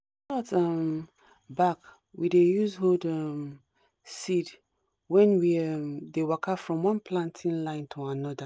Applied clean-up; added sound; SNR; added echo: none; none; none; none.